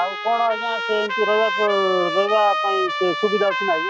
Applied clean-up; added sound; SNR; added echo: classical method log-MMSE.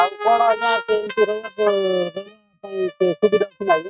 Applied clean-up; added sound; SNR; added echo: neural mask model RNNoise.